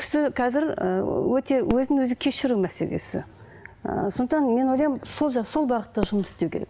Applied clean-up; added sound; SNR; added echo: none; Fireworks; 18 dB; none.